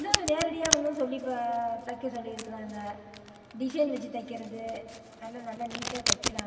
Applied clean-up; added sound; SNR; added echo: none; Domestic sounds, home sounds; 2 dB; reverberation time 2.4 s.